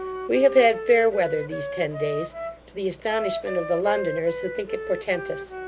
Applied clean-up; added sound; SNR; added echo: none; Wind instrument, woodwind instrument; 8 dB; none.